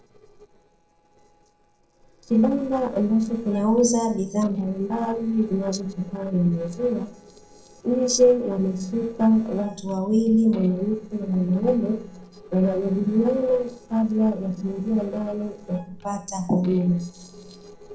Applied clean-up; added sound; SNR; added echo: neural separator model SepFormer DNS4.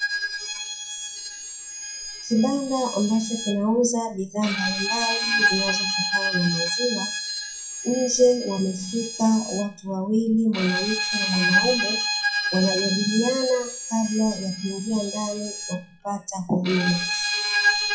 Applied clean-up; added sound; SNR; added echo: classical method WPE with log-MMSE.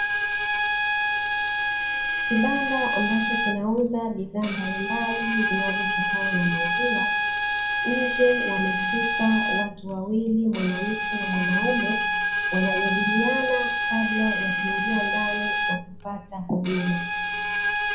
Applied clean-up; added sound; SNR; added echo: none; Bowed string instrument; -2 dB; reverberation time 0.5 s.